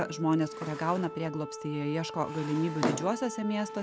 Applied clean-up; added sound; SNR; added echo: none; Wind instrument, woodwind instrument + Drawer open or close; 7 dB; none.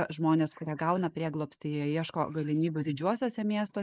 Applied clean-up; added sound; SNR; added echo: neural mask model Resemble Enhance denoiser.